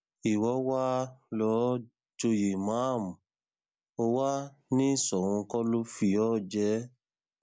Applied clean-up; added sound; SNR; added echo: none; none; none; none.